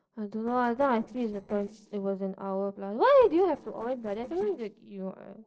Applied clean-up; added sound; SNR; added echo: neural separator model SepFormer DNS4.